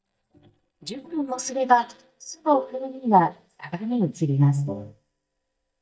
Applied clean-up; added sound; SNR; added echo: neural mask model DeepFilterNet 3.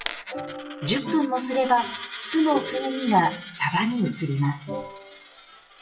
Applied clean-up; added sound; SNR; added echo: classical method WPE with log-MMSE.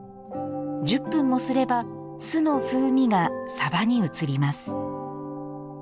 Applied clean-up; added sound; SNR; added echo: none; none; none; none.